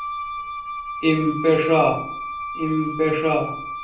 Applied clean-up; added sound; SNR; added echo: none; Wind instrument, woodwind instrument; 8 dB; reverberation time 0.6 s.